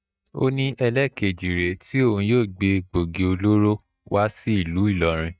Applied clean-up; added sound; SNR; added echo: neural mask model DeepFilterNet 3.